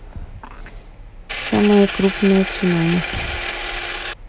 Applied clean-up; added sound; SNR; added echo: none; Engine; 7 dB; none.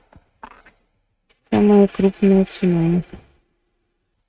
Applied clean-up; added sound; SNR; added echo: neural mask model RNNoise.